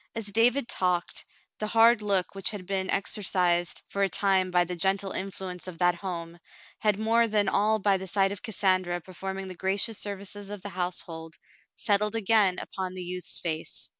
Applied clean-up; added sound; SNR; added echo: none; none; none; none.